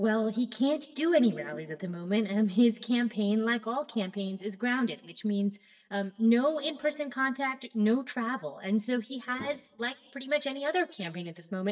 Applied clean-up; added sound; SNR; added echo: neural mask model DeepFilterNet 3.